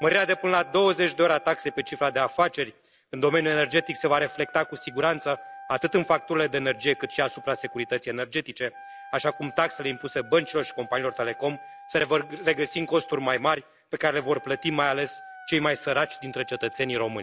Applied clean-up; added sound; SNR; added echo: none; Wind instrument, woodwind instrument; 18 dB; none.